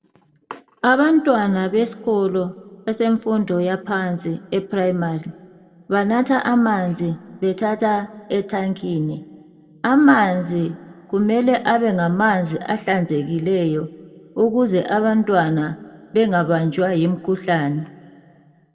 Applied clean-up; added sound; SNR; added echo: none; none; none; reverberation time 1.2 s.